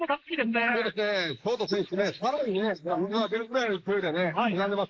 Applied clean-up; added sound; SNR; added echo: neural mask model Resemble Enhance denoiser.